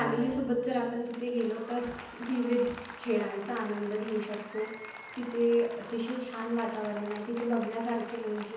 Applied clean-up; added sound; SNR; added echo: none; Applause; 13 dB; reverberation time 0.9 s.